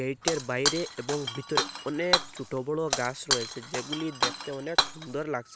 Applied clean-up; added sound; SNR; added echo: none; Shatter; -1 dB; none.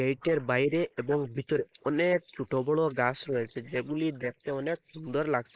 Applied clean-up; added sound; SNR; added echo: neural mask model Resemble Enhance denoiser.